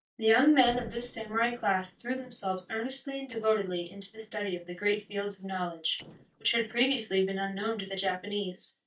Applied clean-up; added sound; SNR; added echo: neural mask model DeepFilterNet 3.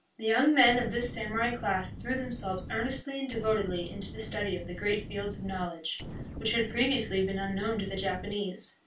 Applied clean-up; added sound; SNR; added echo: none; Explosion; 10 dB; reverberation time 0.2 s.